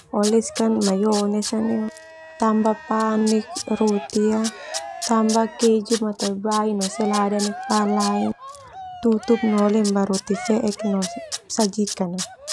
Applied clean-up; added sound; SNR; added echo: none; Tools + Cheering; 11 dB; none.